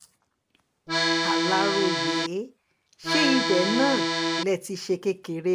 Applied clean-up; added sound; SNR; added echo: none; Accordion; -3 dB; none.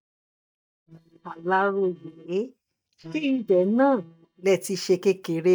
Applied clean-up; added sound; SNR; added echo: neural mask model DeepFilterNet 3.